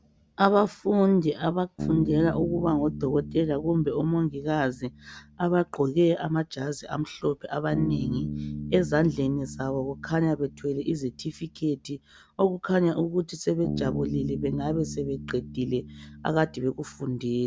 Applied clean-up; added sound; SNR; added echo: none; Bass guitar; 11 dB; none.